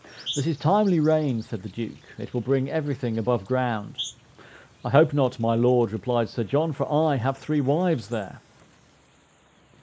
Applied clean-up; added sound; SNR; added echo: neural mask model Resemble Enhance denoiser.